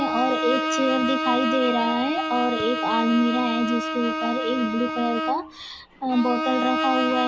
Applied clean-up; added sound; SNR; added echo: none; Bowed string instrument; 2 dB; none.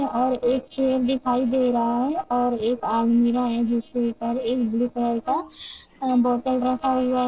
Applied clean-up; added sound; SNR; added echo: neural separator model SepFormer DNS4.